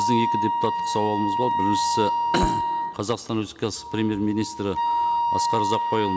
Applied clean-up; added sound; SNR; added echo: none; Wind instrument, woodwind instrument; -2 dB; none.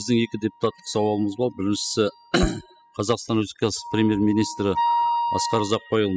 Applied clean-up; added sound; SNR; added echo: classical method spectral subtraction.